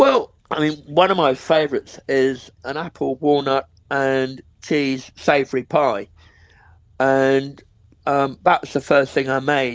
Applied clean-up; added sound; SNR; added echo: none; none; none; none.